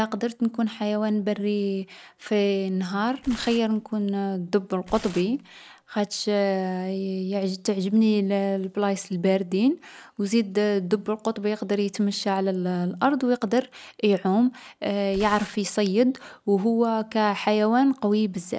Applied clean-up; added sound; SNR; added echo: none; Tearing; 20 dB; none.